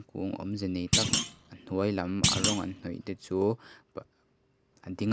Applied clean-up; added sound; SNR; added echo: none; Thump, thud; -2 dB; none.